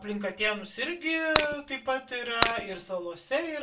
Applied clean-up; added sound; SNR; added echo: none; Shatter; -1 dB; reverberation time 0.3 s.